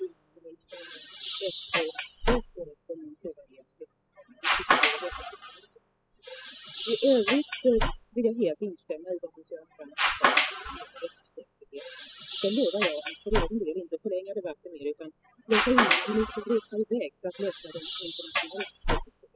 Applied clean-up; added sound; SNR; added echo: classical method spectral subtraction.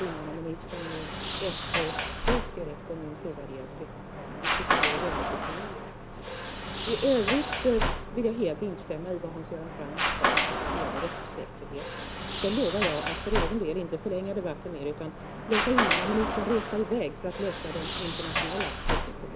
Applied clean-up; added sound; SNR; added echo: none; Sliding door; 0 dB; none.